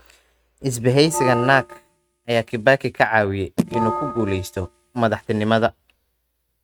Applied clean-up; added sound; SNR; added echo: neural mask model RNNoise.